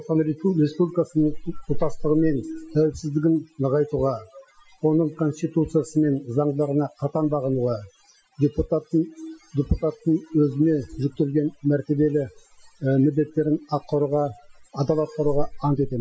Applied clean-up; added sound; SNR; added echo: classical method Wiener filter.